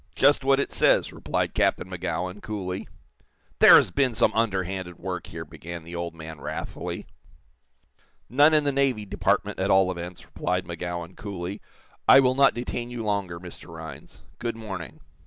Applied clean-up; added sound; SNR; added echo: none; none; none; none.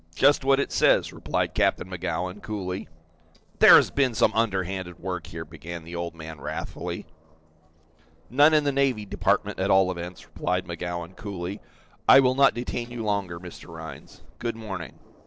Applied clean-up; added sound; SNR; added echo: neural separator model SepFormer DNS4.